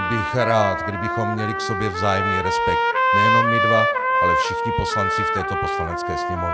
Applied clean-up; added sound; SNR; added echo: none; Trumpet; -4 dB; none.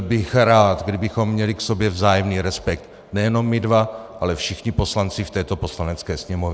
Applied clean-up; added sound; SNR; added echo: none; none; none; none.